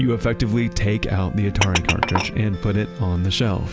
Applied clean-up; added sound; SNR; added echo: none; Glass; 8 dB; none.